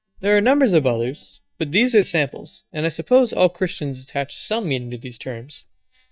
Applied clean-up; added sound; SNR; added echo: neural mask model DeepFilterNet 3.